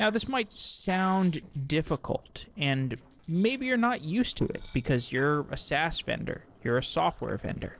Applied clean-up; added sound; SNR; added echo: neural separator model SepFormer DNS4.